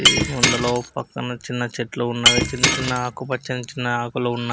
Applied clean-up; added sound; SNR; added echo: none; Shatter; -2 dB; none.